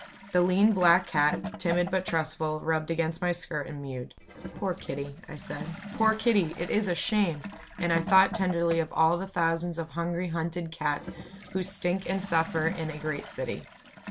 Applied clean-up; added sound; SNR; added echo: none; Toilet flush / Gurgling; 13 dB; none.